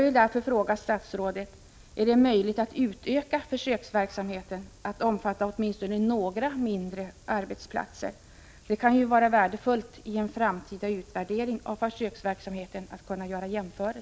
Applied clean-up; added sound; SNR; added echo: none; none; none; none.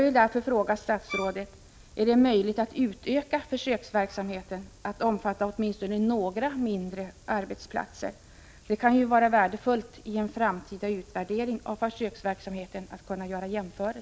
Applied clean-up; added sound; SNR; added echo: none; Bowed string instrument; 11 dB; none.